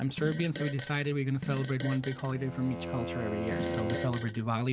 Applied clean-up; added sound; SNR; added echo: none; Fart + Bowed string instrument; 6 dB; none.